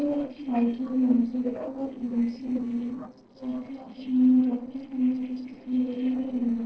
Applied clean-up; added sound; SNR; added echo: neural separator model SepFormer DNS4.